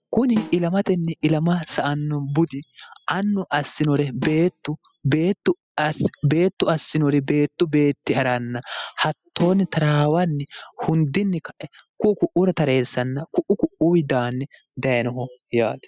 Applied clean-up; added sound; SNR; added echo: classical method spectral subtraction.